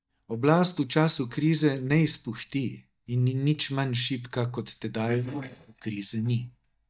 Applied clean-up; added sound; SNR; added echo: neural mask model DeepFilterNet 3.